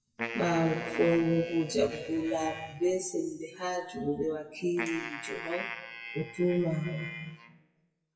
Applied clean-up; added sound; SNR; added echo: classical method WPE with log-MMSE.